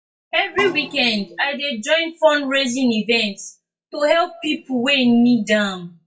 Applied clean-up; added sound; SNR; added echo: classical method WPE with log-MMSE.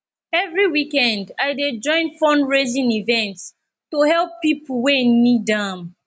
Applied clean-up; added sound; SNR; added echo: none; none; none; none.